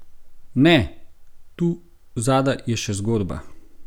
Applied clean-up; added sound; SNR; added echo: none; none; none; none.